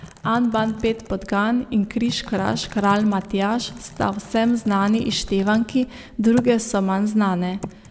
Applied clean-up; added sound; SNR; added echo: none; Typing; 17 dB; none.